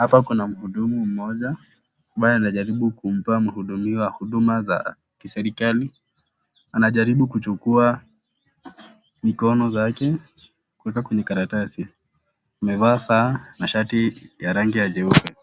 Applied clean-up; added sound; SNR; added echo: none; none; none; none.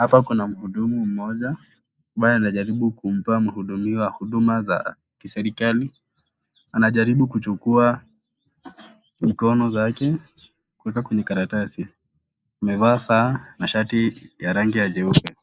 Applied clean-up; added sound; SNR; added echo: neural mask model Resemble Enhance denoiser.